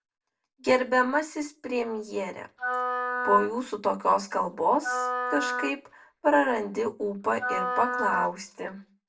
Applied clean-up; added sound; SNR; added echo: none; Wind instrument, woodwind instrument; 4 dB; reverberation time 0.1 s.